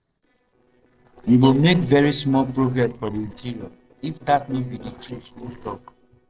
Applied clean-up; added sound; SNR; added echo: neural separator model SepFormer DNS4.